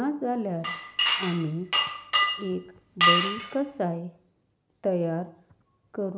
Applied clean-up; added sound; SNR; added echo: none; Glass; -4 dB; none.